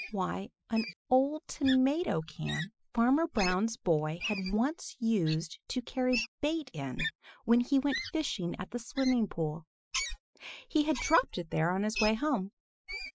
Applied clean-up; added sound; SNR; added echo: classical method Wiener filter.